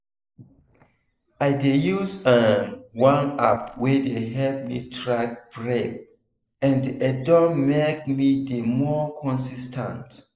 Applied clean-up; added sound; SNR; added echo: neural mask model Resemble Enhance denoiser.